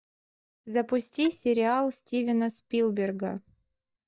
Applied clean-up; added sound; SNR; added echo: neural mask model DeepFilterNet 3.